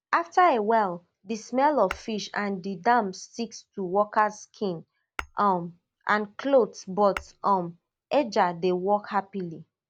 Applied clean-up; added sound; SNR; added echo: none; Tap / Glass; 18 dB; none.